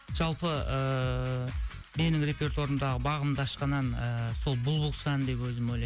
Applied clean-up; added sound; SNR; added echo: none; none; none; none.